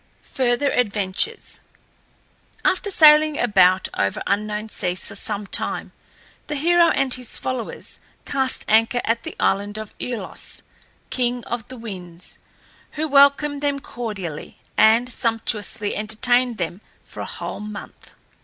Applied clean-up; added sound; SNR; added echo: none; none; none; none.